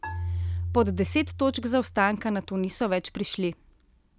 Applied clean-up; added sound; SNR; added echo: none; Marimba, xylophone; 7 dB; none.